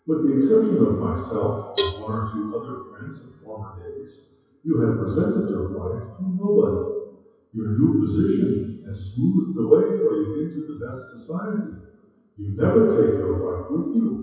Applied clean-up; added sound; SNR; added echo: classical method WPE with log-MMSE.